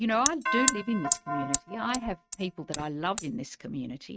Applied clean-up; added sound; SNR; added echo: neural mask model RNNoise.